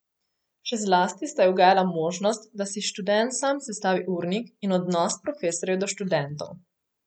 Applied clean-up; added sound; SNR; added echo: none; none; none; none.